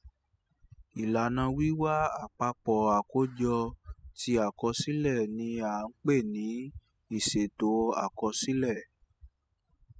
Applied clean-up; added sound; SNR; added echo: classical method spectral subtraction.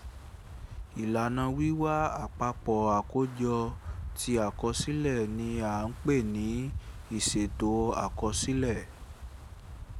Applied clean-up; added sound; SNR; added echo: none; Wind; 10 dB; none.